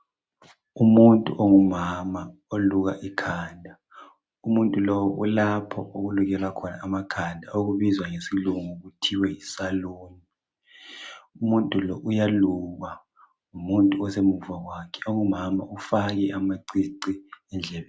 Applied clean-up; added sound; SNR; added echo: none; none; none; none.